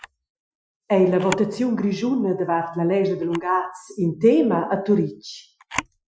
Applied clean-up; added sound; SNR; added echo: classical method Wiener filter.